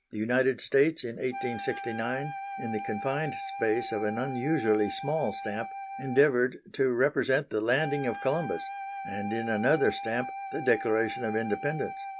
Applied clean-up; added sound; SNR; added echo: none; Wind instrument, woodwind instrument; 9 dB; none.